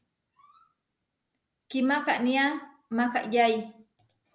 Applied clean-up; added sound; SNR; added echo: none; none; none; none.